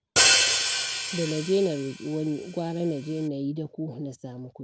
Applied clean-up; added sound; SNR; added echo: none; Hi-hat; -4 dB; none.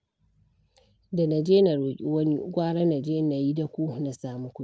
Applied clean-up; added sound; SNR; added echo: none; none; none; none.